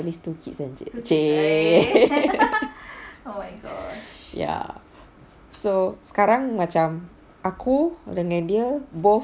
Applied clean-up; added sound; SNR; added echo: none; none; none; none.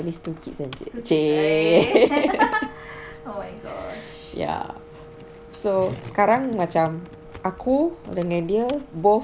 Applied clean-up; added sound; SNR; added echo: none; Wind instrument, woodwind instrument + Skateboard; 19 dB; none.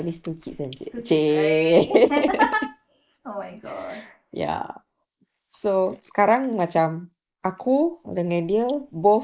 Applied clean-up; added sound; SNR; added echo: neural mask model Resemble Enhance denoiser.